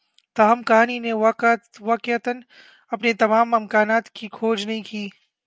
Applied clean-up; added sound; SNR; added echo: none; none; none; none.